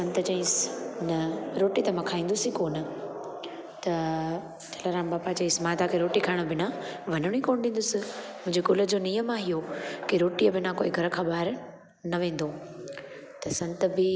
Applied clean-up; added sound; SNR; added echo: none; none; none; none.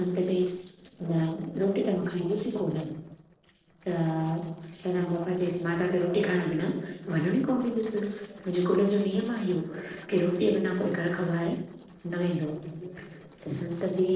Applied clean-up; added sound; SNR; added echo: neural separator model SepFormer DNS4.